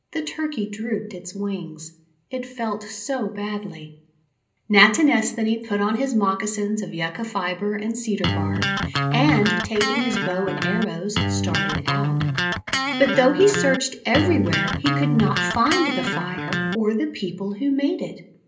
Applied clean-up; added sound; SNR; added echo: none; Electric guitar; 0 dB; reverberation time 0.5 s.